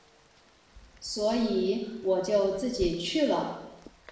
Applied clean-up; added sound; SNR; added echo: none; Rain; 19 dB; reverberation time 0.9 s.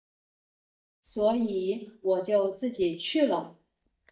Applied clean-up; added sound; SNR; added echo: neural mask model DeepFilterNet 3.